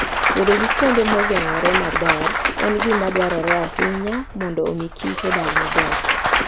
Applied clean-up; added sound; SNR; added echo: none; Applause / Cheering / Clapping; -2 dB; none.